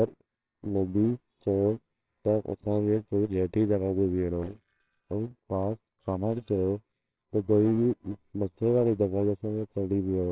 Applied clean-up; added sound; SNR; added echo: neural separator model SepFormer WHAMR!.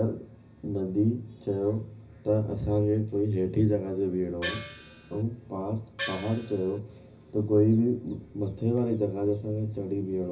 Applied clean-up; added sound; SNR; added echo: none; Gong; 10 dB; reverberation time 0.4 s.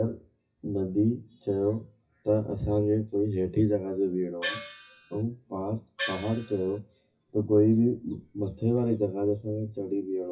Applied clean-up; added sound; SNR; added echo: classical method WPE with log-MMSE.